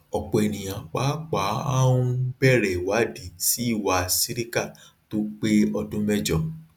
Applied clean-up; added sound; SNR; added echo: none; none; none; none.